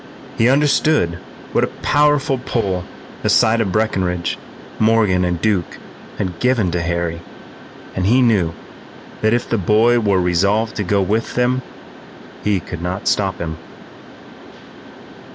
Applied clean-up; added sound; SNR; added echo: none; Mechanisms; 17 dB; none.